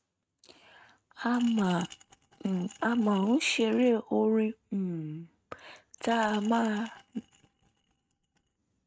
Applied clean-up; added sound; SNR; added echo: neural mask model RNNoise.